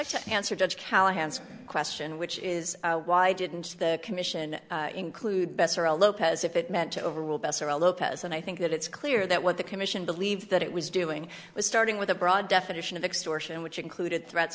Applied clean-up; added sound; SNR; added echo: none; none; none; none.